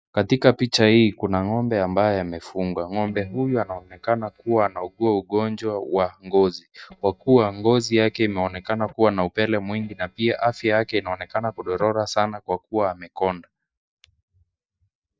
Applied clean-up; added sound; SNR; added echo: neural mask model DeepFilterNet 3.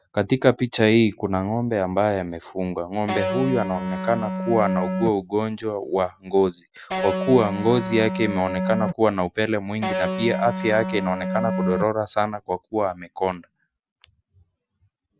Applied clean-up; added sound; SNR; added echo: none; Electric guitar; 3 dB; none.